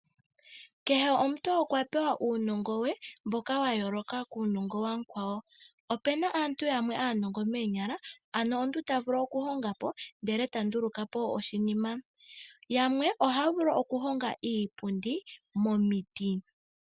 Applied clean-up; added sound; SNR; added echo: none; none; none; none.